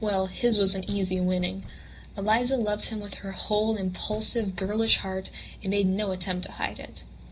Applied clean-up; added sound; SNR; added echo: none; Knock; 19 dB; reverberation time 0.5 s.